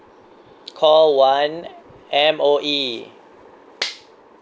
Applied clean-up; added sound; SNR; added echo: none; none; none; none.